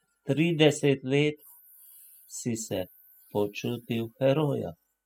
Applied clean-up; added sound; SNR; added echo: classical method spectral subtraction.